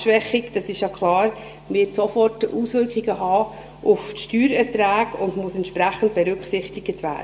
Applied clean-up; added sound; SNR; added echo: none; none; none; reverberation time 0.9 s.